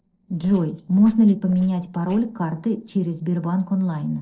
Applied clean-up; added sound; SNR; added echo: neural separator model SepFormer DNS4.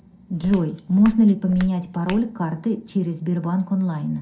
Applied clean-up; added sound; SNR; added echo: none; Walk, footsteps; 17 dB; reverberation time 0.2 s.